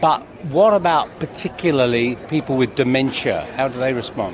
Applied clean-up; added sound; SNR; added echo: none; none; none; none.